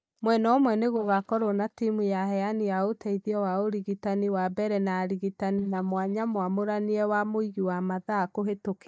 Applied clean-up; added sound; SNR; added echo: neural mask model DeepFilterNet 3.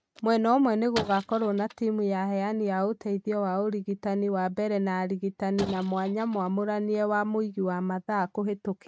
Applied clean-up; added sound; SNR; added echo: neural mask model RNNoise.